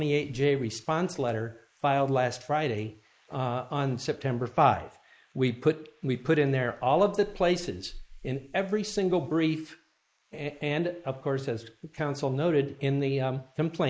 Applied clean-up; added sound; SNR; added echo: neural mask model Resemble Enhance denoiser.